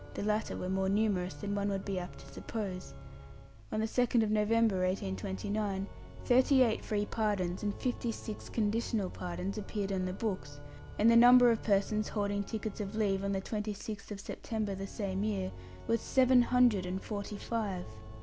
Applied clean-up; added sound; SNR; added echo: none; Organ; 14 dB; none.